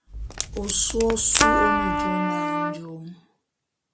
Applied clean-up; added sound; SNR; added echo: none; Trumpet + Packing tape, duct tape; -3 dB; none.